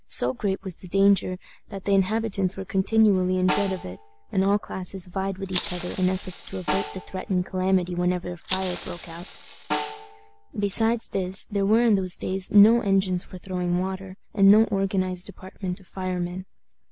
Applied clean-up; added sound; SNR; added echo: none; Fire + Snare drum; 11 dB; none.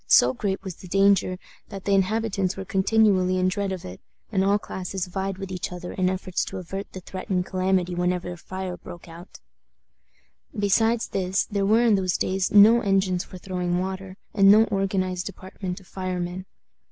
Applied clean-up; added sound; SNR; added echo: none; none; none; none.